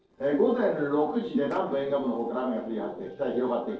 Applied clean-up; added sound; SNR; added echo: neural separator model SepFormer DNS4.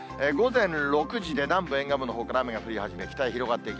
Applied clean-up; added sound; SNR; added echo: none; none; none; none.